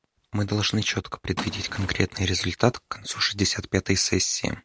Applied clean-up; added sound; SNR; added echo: none; Liquid; 16 dB; none.